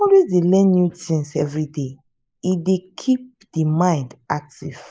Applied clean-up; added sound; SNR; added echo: neural mask model Resemble Enhance denoiser.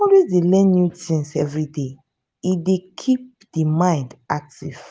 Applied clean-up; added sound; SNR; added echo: none; none; none; none.